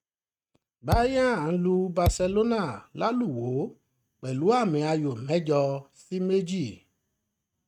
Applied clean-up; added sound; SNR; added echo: neural mask model RNNoise.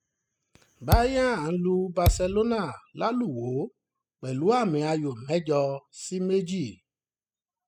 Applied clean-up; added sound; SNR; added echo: classical method spectral subtraction.